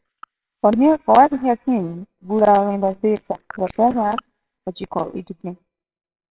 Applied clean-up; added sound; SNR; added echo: neural separator model SepFormer WHAMR!.